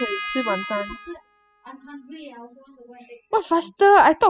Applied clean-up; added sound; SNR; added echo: classical method spectral subtraction.